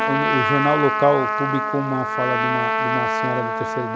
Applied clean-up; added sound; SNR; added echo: none; Trumpet; -1 dB; none.